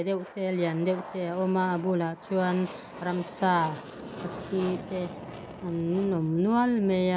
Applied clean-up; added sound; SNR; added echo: none; Aircraft; 14 dB; none.